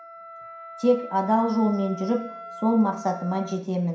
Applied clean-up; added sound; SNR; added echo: none; Wind instrument, woodwind instrument; 15 dB; reverberation time 0.5 s.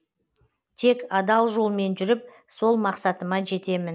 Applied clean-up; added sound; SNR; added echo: none; none; none; none.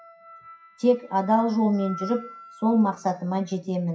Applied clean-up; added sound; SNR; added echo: classical method WPE with log-MMSE.